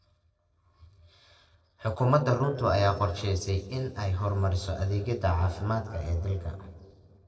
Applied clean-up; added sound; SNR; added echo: neural separator model SepFormer DNS4.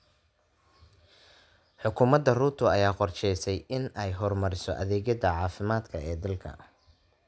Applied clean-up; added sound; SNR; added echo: none; none; none; none.